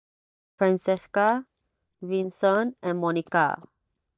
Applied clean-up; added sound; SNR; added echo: neural mask model DeepFilterNet 3.